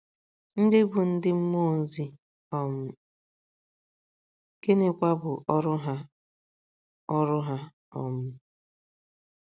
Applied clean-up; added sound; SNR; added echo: none; none; none; none.